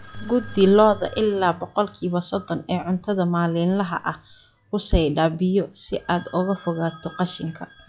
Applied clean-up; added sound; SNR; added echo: classical method log-MMSE.